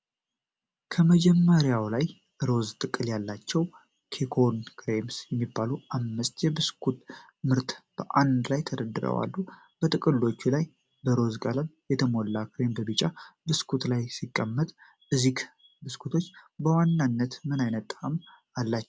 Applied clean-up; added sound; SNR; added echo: none; none; none; none.